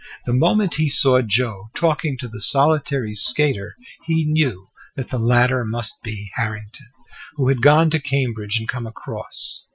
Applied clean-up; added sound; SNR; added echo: classical method Wiener filter.